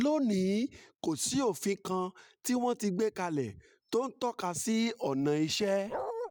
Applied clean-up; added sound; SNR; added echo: neural mask model RNNoise.